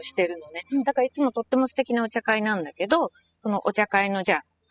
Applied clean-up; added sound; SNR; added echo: classical method spectral subtraction.